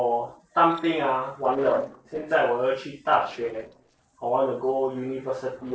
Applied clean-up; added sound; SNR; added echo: neural separator model SepFormer DNS4.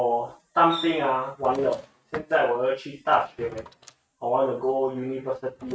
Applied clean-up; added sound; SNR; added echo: neural mask model RNNoise.